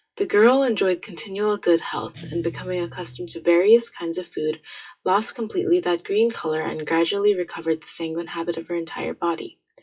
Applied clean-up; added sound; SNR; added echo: classical method WPE with log-MMSE.